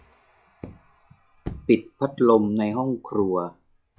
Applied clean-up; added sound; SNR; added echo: classical method log-MMSE.